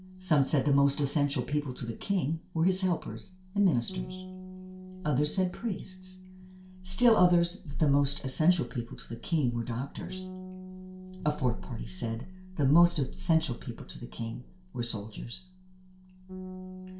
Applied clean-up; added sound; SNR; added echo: none; Bass guitar; 17 dB; reverberation time 0.2 s.